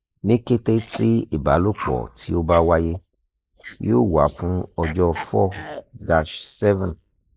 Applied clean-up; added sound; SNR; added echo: neural mask model Resemble Enhance denoiser.